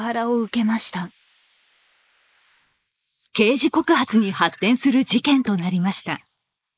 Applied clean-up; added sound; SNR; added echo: neural mask model Resemble Enhance denoiser.